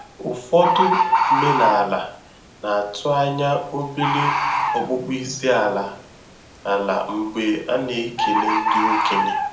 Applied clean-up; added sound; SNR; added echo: none; Bird; 0 dB; reverberation time 0.4 s.